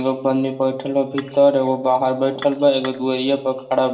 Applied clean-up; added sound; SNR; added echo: none; Dishes, pots, and pans / Chink, clink; 19 dB; reverberation time 0.6 s.